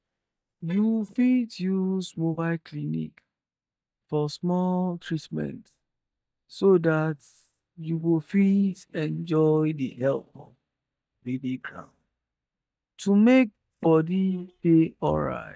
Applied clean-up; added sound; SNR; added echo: neural mask model DeepFilterNet 3.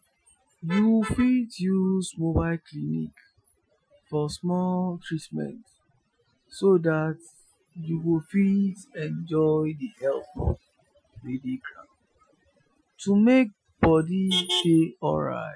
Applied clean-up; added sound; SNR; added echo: classical method Wiener filter.